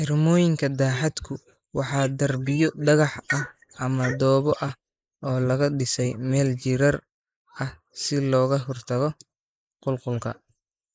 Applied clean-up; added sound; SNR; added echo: neural mask model Resemble Enhance denoiser.